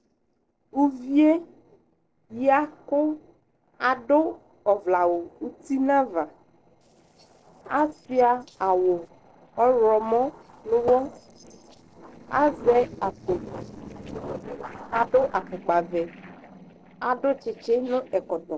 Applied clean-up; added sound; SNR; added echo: neural separator model SepFormer DNS4.